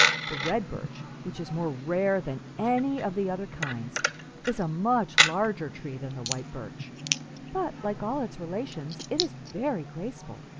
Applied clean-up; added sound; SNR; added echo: none; Coin (dropping); 1 dB; none.